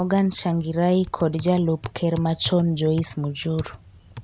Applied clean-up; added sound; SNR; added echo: none; Typing; 17 dB; none.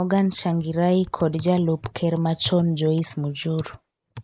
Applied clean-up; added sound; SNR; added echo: neural mask model Resemble Enhance denoiser.